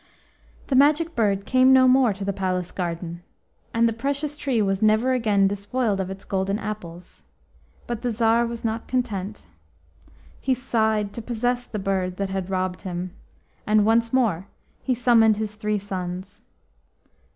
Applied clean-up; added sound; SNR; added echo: none; none; none; none.